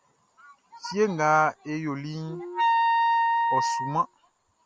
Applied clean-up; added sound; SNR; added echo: none; Wind instrument, woodwind instrument; -3 dB; none.